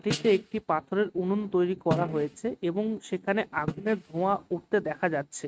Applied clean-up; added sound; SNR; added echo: neural mask model RNNoise.